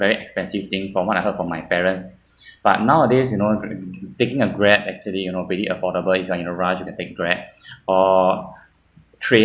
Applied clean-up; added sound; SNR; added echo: none; none; none; none.